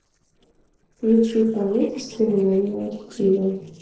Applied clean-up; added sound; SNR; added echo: neural separator model SepFormer DNS4.